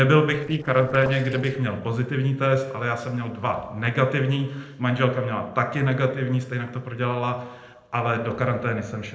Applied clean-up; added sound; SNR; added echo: neural separator model SepFormer DNS4.